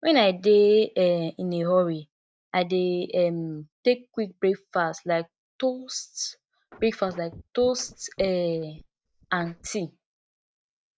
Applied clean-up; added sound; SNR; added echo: neural mask model DeepFilterNet 3.